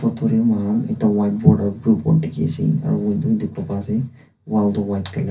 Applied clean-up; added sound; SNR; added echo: none; none; none; reverberation time 0.3 s.